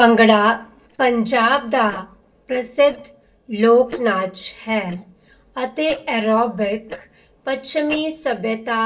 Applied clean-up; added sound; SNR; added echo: neural separator model SepFormer DNS4.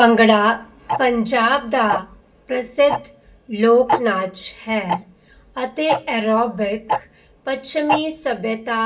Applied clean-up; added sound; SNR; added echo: none; Tick-tock; 9 dB; reverberation time 0.1 s.